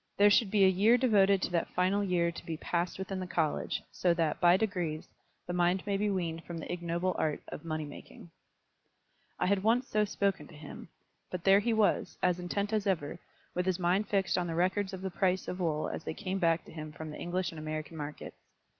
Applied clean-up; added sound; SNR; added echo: none; none; none; none.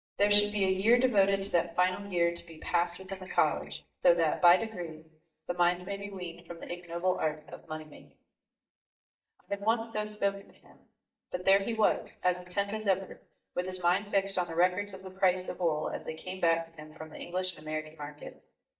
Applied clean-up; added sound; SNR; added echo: neural mask model DeepFilterNet 3.